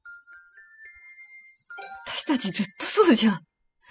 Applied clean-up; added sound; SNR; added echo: classical method spectral subtraction.